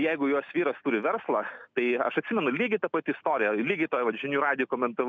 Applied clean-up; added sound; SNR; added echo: none; none; none; none.